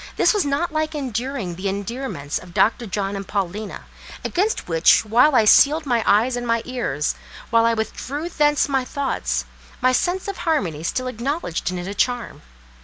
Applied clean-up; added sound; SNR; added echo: none; none; none; none.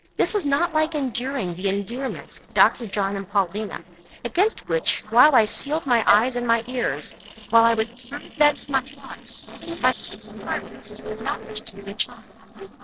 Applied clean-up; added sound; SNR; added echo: neural separator model SepFormer DNS4.